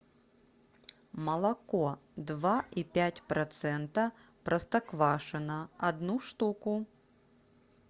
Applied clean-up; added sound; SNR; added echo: none; none; none; none.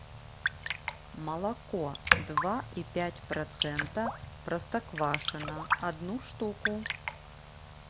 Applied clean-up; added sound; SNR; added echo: none; Raindrop; -1 dB; none.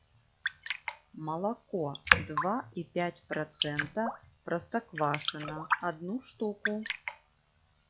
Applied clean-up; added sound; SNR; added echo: classical method log-MMSE.